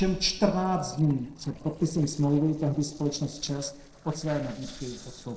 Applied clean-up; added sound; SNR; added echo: neural separator model SepFormer DNS4.